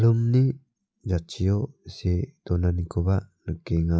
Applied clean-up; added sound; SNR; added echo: none; none; none; none.